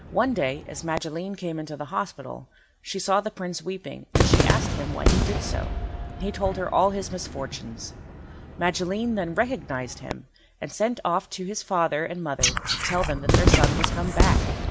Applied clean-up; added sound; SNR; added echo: none; Frog + Cheering / Fireworks; -2 dB; none.